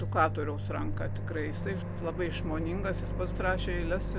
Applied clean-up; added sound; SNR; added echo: none; Microwave oven; -1 dB; none.